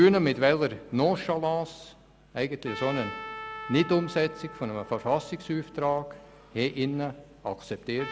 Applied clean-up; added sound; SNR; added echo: none; Trumpet; 16 dB; none.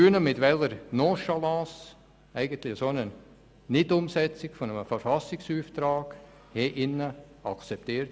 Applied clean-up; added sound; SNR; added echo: none; none; none; none.